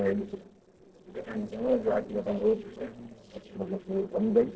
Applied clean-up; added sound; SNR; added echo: neural separator model SepFormer DNS4.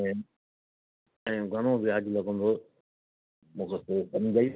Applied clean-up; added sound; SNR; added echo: none; none; none; none.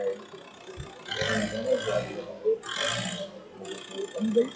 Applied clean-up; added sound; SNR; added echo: classical method WPE with log-MMSE.